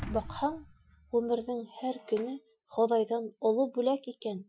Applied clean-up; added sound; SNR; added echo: classical method Wiener filter.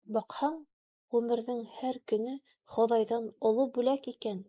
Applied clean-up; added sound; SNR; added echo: neural mask model Resemble Enhance denoiser.